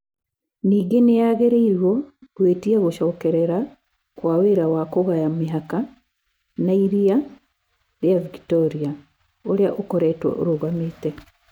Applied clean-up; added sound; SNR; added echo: none; none; none; none.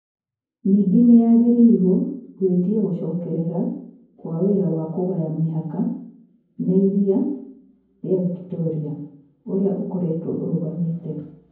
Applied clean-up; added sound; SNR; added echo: none; none; none; reverberation time 0.9 s.